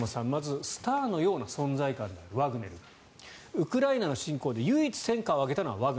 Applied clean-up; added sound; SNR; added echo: none; none; none; none.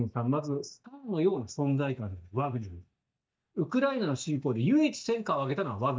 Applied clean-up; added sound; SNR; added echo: neural mask model DeepFilterNet 3.